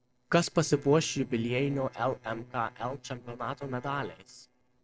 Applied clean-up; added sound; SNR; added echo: neural separator model SepFormer DNS4.